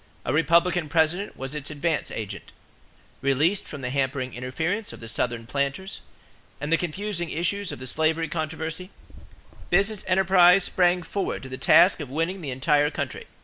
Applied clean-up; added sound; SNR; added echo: none; none; none; none.